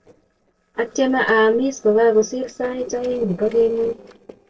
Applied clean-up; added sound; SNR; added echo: neural separator model SepFormer DNS4.